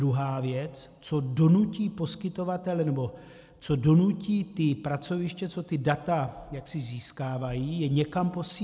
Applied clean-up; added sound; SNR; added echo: none; none; none; none.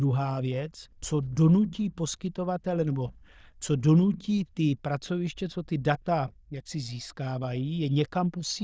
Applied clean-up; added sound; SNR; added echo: neural diffusion model UNIVERSE++.